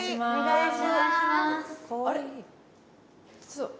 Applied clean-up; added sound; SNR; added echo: none; none; none; none.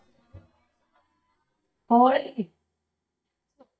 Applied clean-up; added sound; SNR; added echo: neural mask model DeepFilterNet 3.